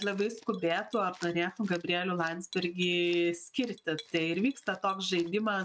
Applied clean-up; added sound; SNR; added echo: neural mask model RNNoise.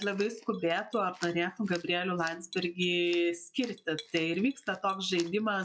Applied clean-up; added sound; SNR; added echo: classical method log-MMSE.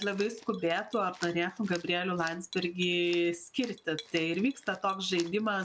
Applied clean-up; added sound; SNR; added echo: none; Cat; 18 dB; none.